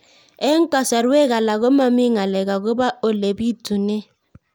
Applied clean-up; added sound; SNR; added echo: none; none; none; none.